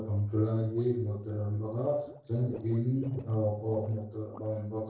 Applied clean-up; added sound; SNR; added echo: neural separator model SepFormer DNS4.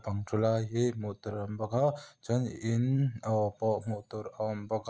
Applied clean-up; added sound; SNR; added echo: none; none; none; none.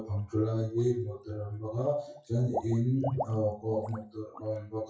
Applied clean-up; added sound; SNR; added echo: classical method WPE with log-MMSE.